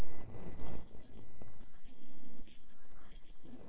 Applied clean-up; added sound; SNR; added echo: neural separator model SepFormer DNS4.